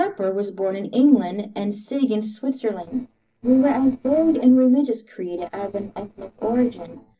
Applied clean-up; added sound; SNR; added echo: neural separator model SepFormer DNS4.